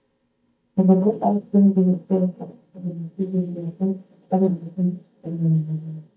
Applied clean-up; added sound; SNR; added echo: neural mask model DeepFilterNet 3.